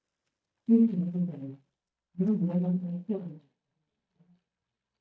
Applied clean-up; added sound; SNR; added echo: neural mask model DeepFilterNet 3.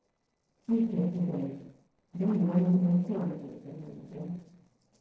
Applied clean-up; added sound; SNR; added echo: neural separator model SepFormer DNS4.